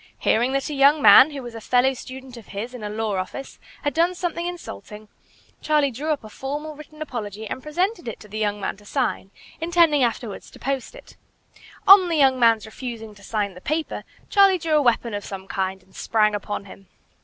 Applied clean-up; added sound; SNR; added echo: none; none; none; none.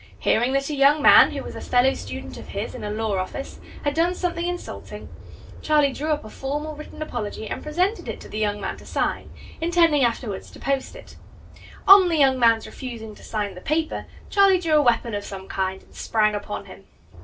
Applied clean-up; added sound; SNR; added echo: none; Aircraft; 15 dB; reverberation time 0.2 s.